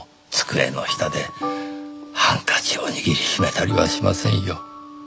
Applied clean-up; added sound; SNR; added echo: none; none; none; none.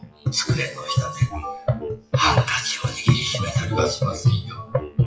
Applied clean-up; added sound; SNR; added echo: classical method WPE with log-MMSE.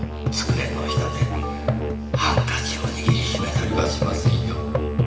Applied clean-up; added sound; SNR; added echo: none; Musical instrument; -5 dB; reverberation time 2.1 s.